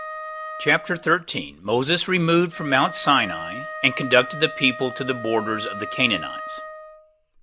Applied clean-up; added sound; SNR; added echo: none; Wind instrument, woodwind instrument; 12 dB; none.